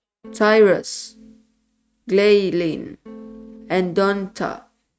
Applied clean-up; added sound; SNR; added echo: neural mask model RNNoise.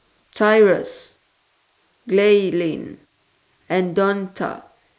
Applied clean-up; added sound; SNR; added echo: neural mask model Resemble Enhance denoiser.